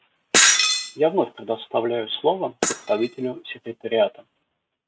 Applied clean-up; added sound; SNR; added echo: neural mask model RNNoise.